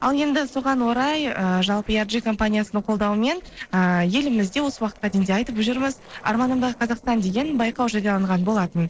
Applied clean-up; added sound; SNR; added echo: neural separator model SepFormer DNS4.